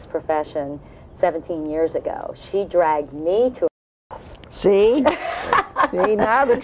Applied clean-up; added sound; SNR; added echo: none; none; none; none.